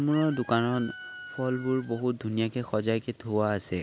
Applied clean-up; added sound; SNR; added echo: none; Chicken, rooster; 19 dB; none.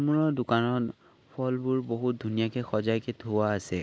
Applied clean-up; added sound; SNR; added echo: neural mask model Resemble Enhance denoiser.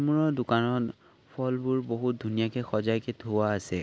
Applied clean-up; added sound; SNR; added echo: none; none; none; none.